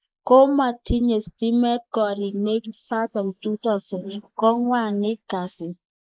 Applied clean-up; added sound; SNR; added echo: neural mask model Resemble Enhance denoiser.